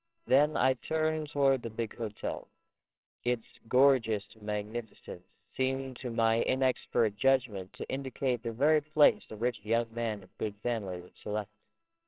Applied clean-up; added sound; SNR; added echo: neural separator model SepFormer WHAMR!.